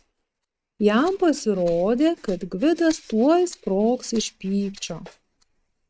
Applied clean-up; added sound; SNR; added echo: neural mask model RNNoise.